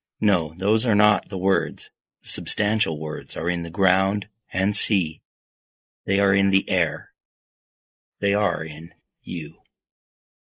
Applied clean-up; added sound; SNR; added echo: neural mask model Resemble Enhance denoiser.